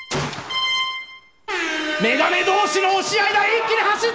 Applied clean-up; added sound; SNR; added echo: none; Gunshot, gunfire; 13 dB; none.